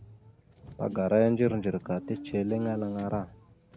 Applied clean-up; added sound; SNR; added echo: none; Car; 14 dB; none.